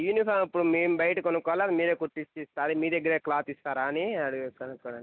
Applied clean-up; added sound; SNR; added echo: none; none; none; none.